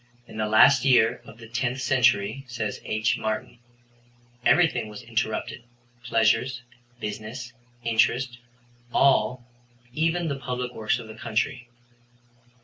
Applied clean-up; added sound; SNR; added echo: none; none; none; none.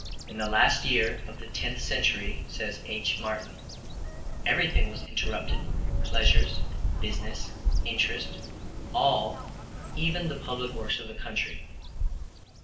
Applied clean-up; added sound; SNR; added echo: none; Bird vocalization, bird call, bird song; -2 dB; reverberation time 0.7 s.